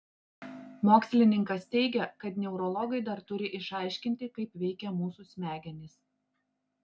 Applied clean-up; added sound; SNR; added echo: none; none; none; none.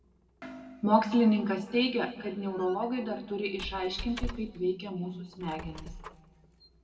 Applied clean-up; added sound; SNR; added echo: none; Squeak; 14 dB; reverberation time 1.7 s.